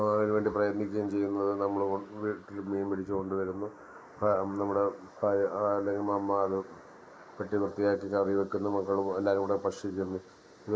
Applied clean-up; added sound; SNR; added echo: neural mask model Resemble Enhance denoiser.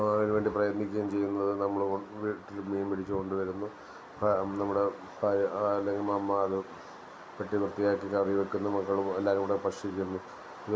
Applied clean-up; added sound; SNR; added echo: none; none; none; none.